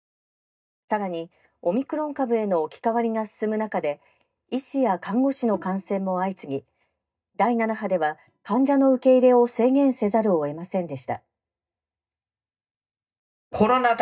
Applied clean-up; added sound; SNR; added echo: neural mask model DeepFilterNet 3.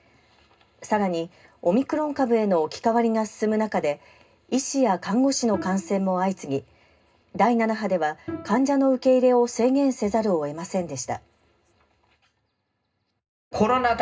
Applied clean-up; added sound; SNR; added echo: none; Bowed string instrument; 18 dB; reverberation time 0.2 s.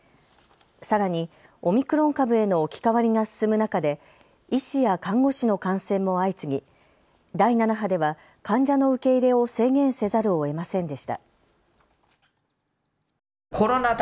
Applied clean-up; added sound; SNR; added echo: none; none; none; none.